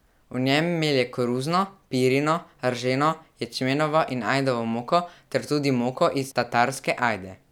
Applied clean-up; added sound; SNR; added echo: none; none; none; none.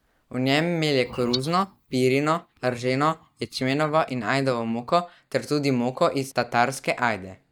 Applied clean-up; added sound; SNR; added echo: neural mask model DeepFilterNet 3.